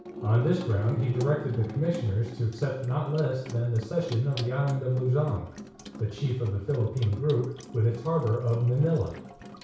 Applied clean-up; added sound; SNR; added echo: none; Sink (filling or washing) / Water tap, faucet; 14 dB; reverberation time 0.6 s.